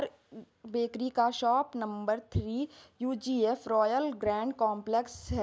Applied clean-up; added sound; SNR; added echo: none; none; none; none.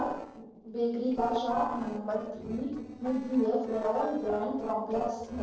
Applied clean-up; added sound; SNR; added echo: neural separator model SepFormer DNS4.